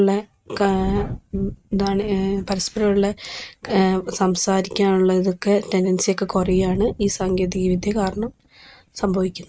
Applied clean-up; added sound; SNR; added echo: neural mask model RNNoise.